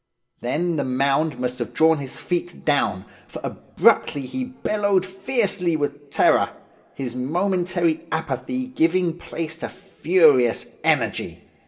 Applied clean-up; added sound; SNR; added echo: none; none; none; reverberation time 1.0 s.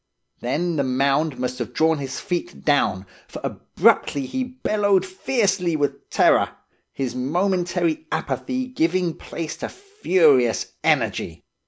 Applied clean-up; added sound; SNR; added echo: none; none; none; none.